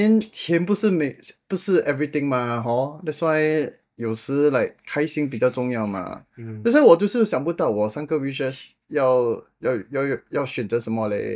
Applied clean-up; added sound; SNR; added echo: neural mask model DeepFilterNet 3.